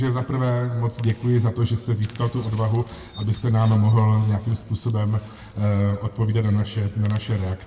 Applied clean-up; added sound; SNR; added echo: none; Chirp, tweet; 18 dB; reverberation time 1.3 s.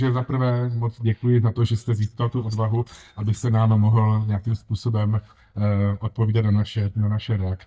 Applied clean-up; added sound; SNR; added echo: neural mask model DeepFilterNet 3.